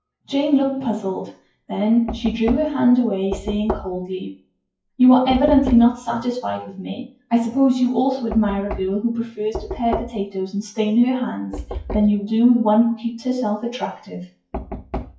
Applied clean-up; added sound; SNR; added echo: classical method WPE with log-MMSE.